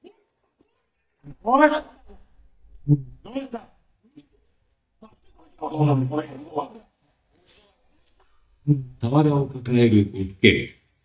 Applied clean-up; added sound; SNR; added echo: neural mask model DeepFilterNet 3.